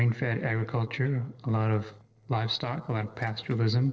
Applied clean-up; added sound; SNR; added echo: neural separator model SepFormer DNS4.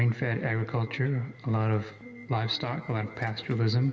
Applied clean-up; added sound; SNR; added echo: none; Subway, metro, underground / Alarm; 19 dB; reverberation time 1.7 s.